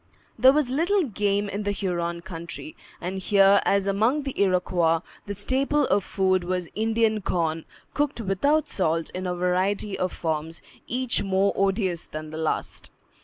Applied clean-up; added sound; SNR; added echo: none; none; none; none.